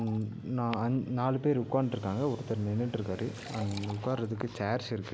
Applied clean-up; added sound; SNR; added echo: none; Fixed-wing aircraft, airplane + Liquid; 17 dB; none.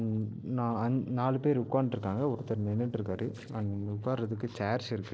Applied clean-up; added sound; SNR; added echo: neural separator model SepFormer DNS4.